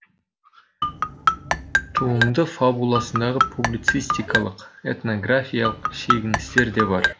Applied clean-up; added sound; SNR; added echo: none; Marimba, xylophone; -1 dB; none.